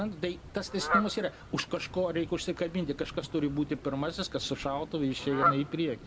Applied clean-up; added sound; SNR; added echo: none; Fowl; 5 dB; none.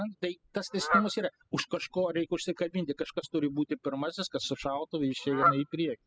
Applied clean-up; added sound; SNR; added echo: classical method spectral subtraction.